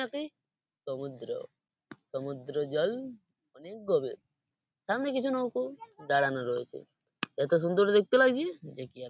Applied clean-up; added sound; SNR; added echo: none; none; none; none.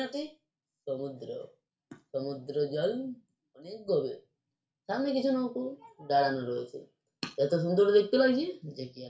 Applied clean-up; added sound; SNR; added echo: none; none; none; reverberation time 0.3 s.